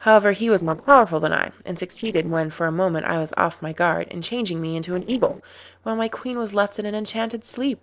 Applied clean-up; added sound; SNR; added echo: neural separator model SepFormer DNS4.